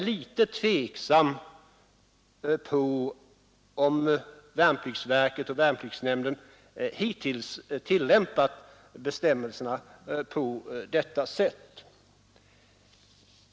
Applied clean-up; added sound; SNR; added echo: none; none; none; none.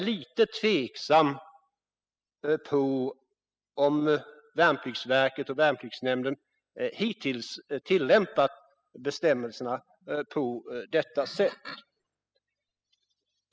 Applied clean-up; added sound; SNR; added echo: classical method spectral subtraction.